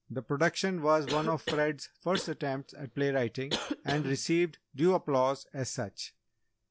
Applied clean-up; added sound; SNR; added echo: none; Cough; 9 dB; none.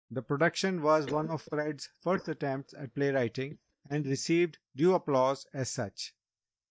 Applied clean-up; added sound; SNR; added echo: neural mask model DeepFilterNet 3.